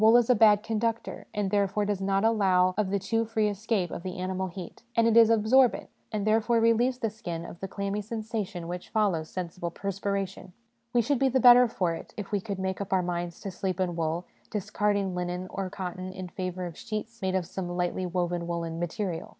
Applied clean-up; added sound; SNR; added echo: none; none; none; none.